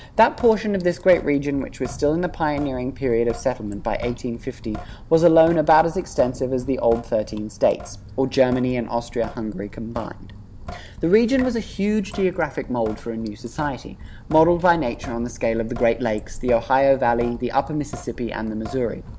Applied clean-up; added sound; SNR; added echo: none; Drip / Sink (filling or washing); 14 dB; none.